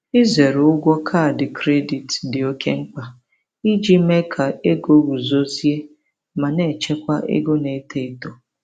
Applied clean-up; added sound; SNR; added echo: none; none; none; none.